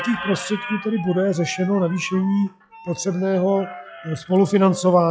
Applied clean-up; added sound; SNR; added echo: classical method log-MMSE.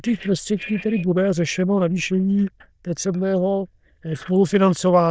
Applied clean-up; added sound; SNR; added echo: neural diffusion model UNIVERSE++.